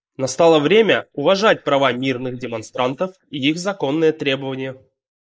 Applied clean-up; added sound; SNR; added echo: neural mask model Resemble Enhance denoiser.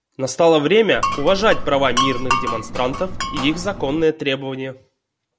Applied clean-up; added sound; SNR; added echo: none; Glass; 4 dB; none.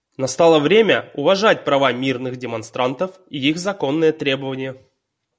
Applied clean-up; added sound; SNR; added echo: none; none; none; none.